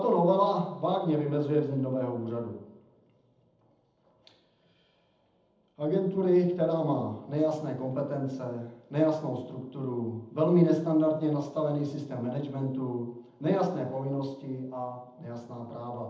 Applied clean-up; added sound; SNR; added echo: none; none; none; reverberation time 0.8 s.